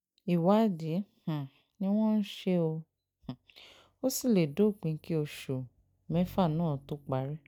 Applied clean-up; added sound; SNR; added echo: neural mask model DeepFilterNet 3.